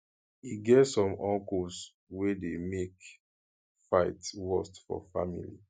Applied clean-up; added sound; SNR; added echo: none; none; none; none.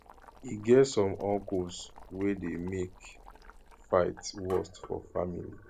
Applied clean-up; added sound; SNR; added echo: none; Boiling; 19 dB; none.